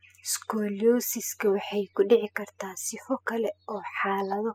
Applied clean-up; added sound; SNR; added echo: classical method spectral subtraction.